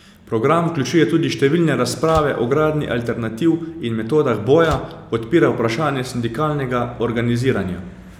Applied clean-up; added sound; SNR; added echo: none; Slam; 16 dB; none.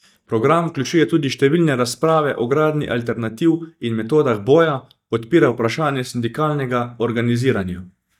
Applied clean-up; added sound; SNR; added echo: neural mask model DeepFilterNet 3.